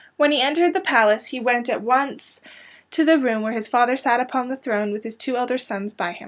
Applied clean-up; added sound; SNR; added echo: none; none; none; none.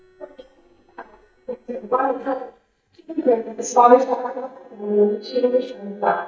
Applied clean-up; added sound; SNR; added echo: neural mask model DeepFilterNet 3.